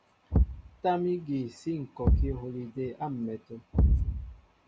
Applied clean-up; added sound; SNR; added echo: none; Thump, thud; -5 dB; none.